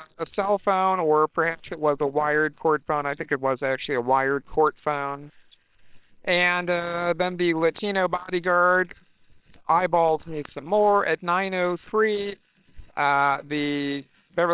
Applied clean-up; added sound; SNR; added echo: neural separator model SepFormer WHAM!.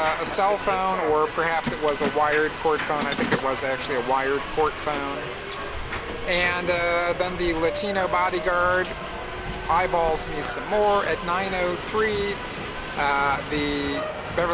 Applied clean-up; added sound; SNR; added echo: none; Subway, metro, underground + Mechanisms; 6 dB; none.